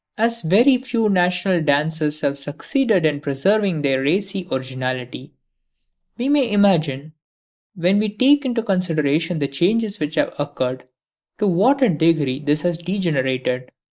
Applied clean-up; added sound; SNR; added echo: neural mask model Resemble Enhance denoiser.